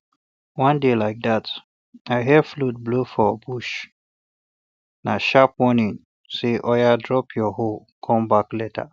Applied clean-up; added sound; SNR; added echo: none; none; none; none.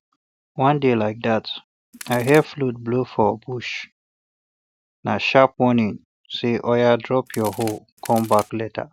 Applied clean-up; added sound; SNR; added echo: none; Crack; 16 dB; none.